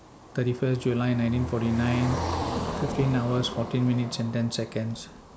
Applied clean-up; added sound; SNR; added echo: none; Car passing by; 7 dB; none.